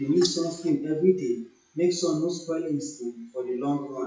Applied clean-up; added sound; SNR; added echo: classical method WPE with log-MMSE.